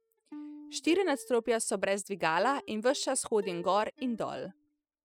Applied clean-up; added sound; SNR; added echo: classical method spectral subtraction.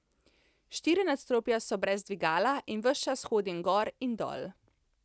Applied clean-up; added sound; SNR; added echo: none; none; none; none.